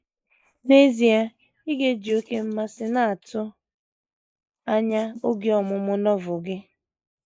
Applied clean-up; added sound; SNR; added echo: neural mask model Resemble Enhance denoiser.